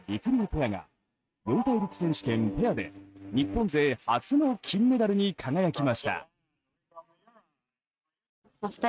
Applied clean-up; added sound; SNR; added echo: neural mask model RNNoise.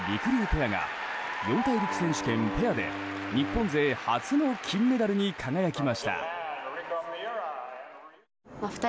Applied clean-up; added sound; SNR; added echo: none; Wind instrument, woodwind instrument; 9 dB; none.